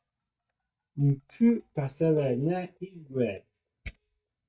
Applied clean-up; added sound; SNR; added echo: neural mask model DeepFilterNet 3.